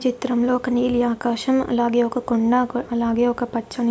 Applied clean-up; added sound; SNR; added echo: none; none; none; none.